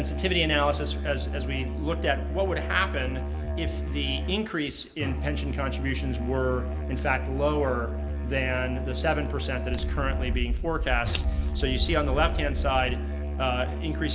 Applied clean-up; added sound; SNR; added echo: none; Scissors + Musical instrument; 0 dB; none.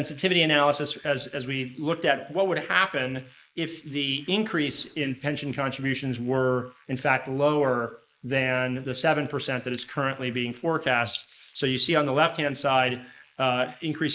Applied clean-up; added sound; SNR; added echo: neural mask model Resemble Enhance denoiser.